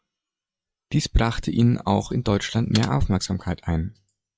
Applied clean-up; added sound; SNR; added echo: classical method log-MMSE.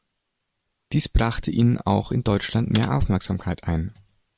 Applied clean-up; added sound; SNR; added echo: none; Computer keyboard; 14 dB; none.